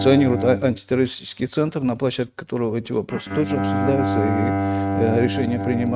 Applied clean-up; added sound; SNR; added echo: neural mask model RNNoise.